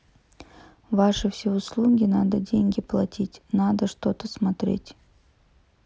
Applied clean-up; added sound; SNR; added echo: none; none; none; none.